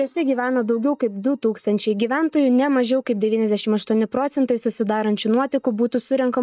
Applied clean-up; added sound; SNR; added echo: neural mask model DeepFilterNet 3.